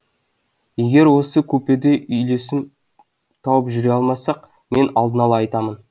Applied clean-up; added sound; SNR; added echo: none; none; none; none.